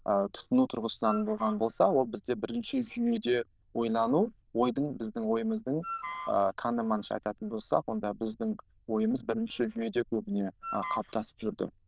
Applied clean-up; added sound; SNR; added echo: neural diffusion model UNIVERSE++.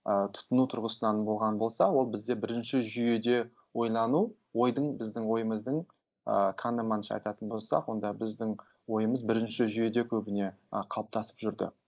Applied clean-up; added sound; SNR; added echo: neural mask model Resemble Enhance denoiser.